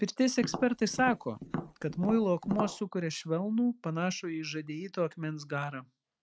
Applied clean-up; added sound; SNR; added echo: neural mask model RNNoise.